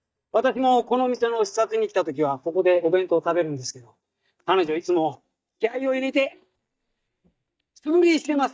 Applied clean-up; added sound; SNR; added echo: neural mask model DeepFilterNet 3.